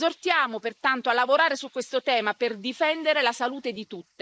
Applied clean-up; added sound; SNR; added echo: neural mask model Resemble Enhance denoiser.